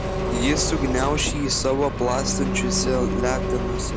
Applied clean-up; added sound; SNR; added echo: none; Engine; 0 dB; none.